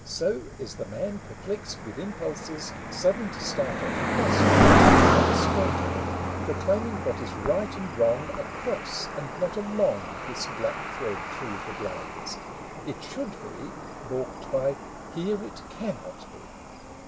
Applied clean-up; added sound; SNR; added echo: none; Cricket; -4 dB; none.